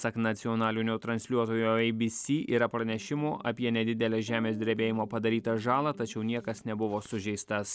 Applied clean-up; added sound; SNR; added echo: none; Electric guitar; 19 dB; none.